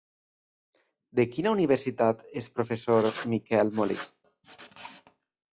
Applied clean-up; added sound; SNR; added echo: classical method log-MMSE.